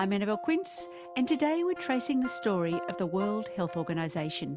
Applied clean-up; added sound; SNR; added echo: none; none; none; none.